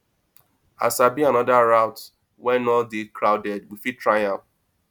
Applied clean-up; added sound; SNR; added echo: none; none; none; none.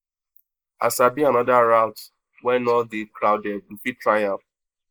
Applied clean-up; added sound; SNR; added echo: neural mask model Resemble Enhance denoiser.